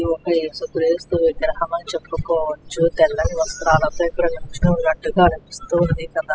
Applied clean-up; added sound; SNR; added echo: classical method spectral subtraction.